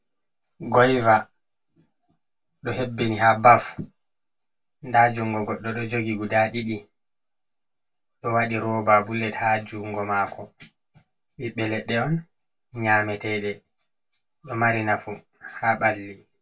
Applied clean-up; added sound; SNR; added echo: none; none; none; reverberation time 0.1 s.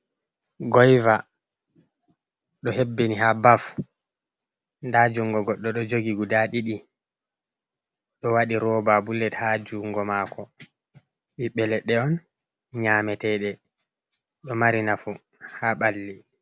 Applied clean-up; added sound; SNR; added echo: none; none; none; none.